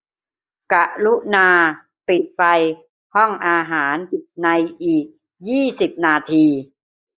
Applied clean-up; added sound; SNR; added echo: neural mask model Resemble Enhance denoiser.